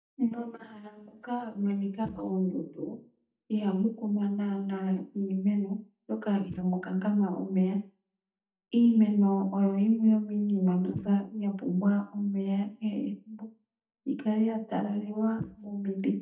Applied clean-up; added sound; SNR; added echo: neural mask model DeepFilterNet 3.